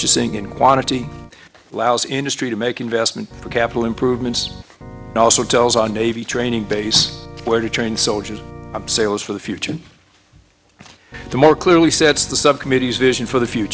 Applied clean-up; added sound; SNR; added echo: none; Organ; 17 dB; none.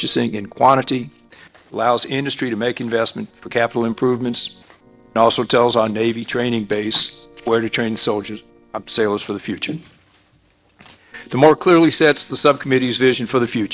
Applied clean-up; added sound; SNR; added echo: neural separator model SepFormer DNS4.